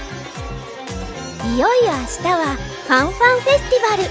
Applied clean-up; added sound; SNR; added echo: none; none; none; none.